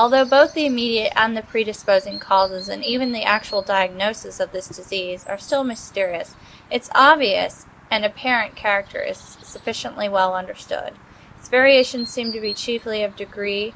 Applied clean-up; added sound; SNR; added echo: none; Chirp, tweet; 20 dB; none.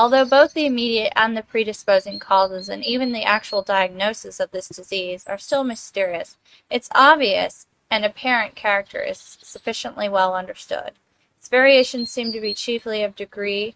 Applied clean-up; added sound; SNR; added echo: neural mask model RNNoise.